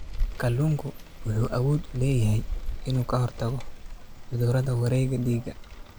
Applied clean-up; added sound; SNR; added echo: none; Rain; 7 dB; none.